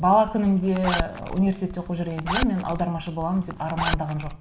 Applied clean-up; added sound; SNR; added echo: none; Zipper (clothing); 7 dB; none.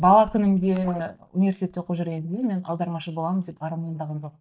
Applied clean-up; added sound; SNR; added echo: neural mask model DeepFilterNet 3.